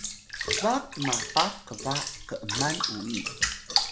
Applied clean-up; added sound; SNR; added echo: none; Bathtub (filling or washing) / Water; -1 dB; none.